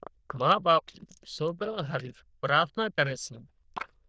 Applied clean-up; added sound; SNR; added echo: neural diffusion model UNIVERSE++.